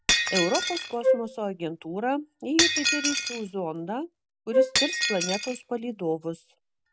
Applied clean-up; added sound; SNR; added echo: none; Shatter + Wind instrument, woodwind instrument; -2 dB; none.